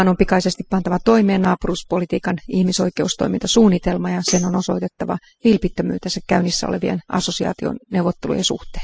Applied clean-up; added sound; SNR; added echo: classical method spectral subtraction.